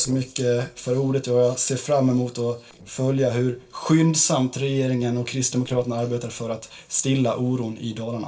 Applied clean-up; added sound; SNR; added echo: neural separator model SepFormer DNS4.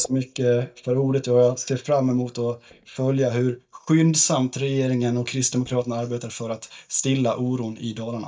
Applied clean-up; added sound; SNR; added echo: neural mask model DeepFilterNet 3.